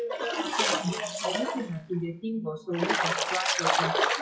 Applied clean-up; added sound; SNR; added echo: classical method WPE with log-MMSE.